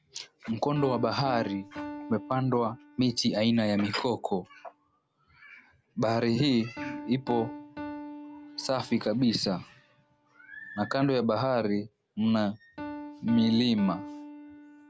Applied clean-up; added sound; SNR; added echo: none; Piano; 15 dB; none.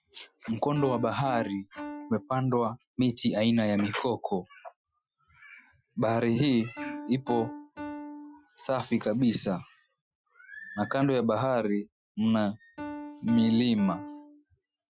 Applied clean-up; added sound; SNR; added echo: classical method Wiener filter.